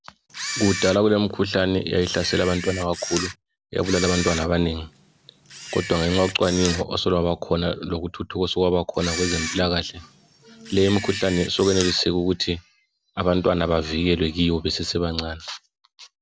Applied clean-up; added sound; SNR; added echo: none; Camera; 10 dB; none.